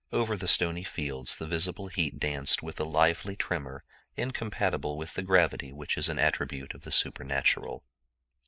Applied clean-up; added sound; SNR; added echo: neural mask model Resemble Enhance denoiser.